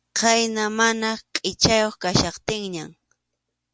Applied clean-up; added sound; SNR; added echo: none; none; none; none.